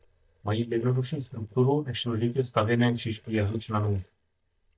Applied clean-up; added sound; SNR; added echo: neural mask model DeepFilterNet 3.